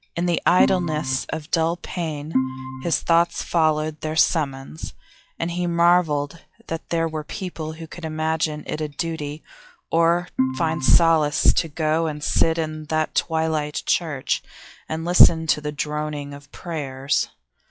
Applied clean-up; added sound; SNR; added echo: classical method log-MMSE.